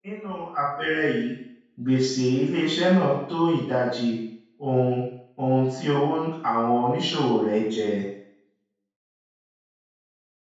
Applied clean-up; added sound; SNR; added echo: none; none; none; reverberation time 0.6 s.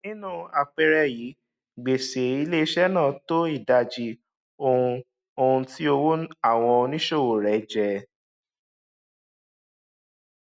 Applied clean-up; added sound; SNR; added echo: none; none; none; none.